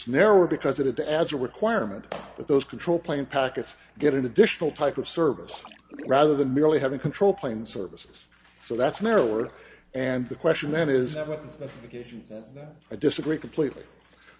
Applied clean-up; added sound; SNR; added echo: none; Splash, splatter; 19 dB; none.